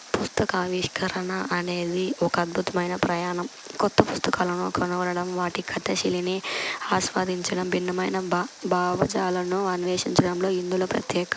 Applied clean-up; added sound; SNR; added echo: none; Water; 19 dB; none.